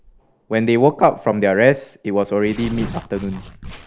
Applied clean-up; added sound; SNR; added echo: none; Tearing; 17 dB; none.